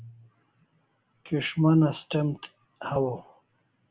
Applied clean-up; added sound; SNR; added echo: none; none; none; none.